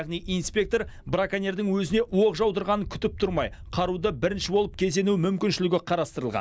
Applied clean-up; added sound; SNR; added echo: none; none; none; none.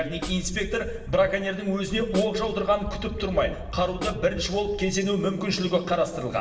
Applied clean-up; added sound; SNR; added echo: none; Snare drum; 15 dB; reverberation time 1.1 s.